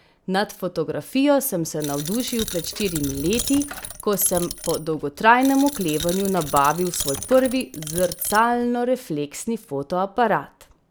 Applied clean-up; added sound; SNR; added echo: none; Coin (dropping); 10 dB; none.